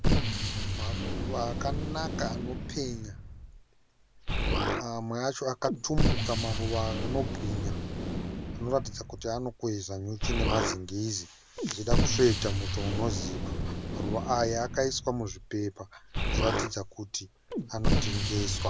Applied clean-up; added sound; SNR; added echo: none; Explosion; -2 dB; none.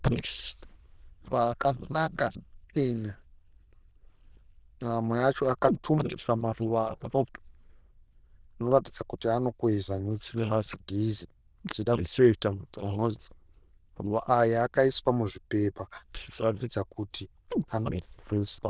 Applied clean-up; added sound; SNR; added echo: neural diffusion model UNIVERSE++.